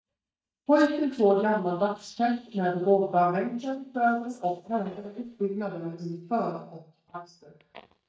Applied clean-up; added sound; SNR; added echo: neural mask model DeepFilterNet 3.